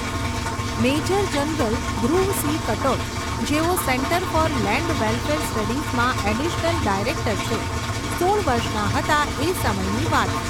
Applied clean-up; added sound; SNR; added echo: none; Engine; 1 dB; none.